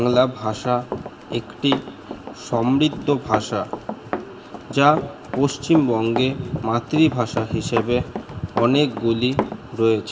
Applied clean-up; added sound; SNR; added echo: none; Run; 10 dB; reverberation time 1.1 s.